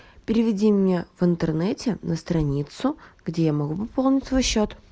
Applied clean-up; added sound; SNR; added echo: none; none; none; none.